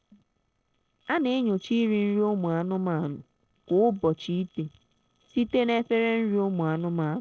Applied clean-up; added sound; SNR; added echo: neural separator model SepFormer DNS4.